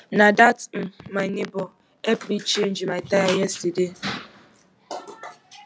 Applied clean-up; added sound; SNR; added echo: none; none; none; none.